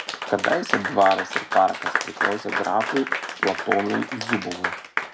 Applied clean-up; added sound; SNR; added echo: none; Applause / Clapping; 3 dB; none.